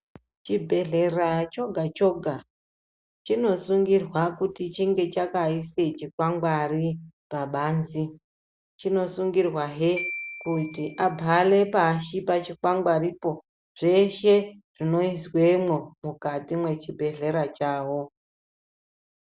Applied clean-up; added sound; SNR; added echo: none; Glockenspiel; 15 dB; none.